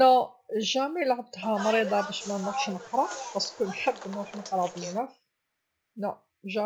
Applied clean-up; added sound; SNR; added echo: none; Bus; 10 dB; none.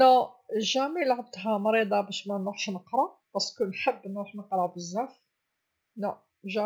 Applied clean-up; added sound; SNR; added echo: none; none; none; none.